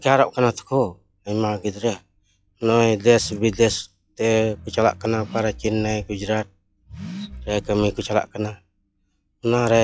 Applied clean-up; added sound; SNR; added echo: classical method log-MMSE.